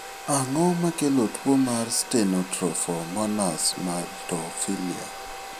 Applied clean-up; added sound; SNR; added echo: none; Domestic sounds, home sounds; 12 dB; none.